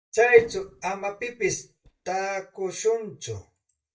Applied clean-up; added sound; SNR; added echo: neural mask model DeepFilterNet 3.